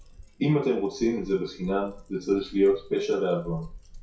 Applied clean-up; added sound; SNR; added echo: classical method WPE with log-MMSE.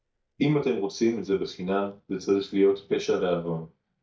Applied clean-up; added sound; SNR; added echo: neural mask model DeepFilterNet 3.